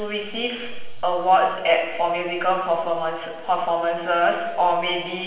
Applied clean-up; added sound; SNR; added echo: none; none; none; reverberation time 1.2 s.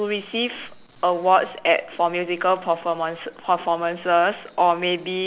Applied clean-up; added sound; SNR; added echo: none; none; none; none.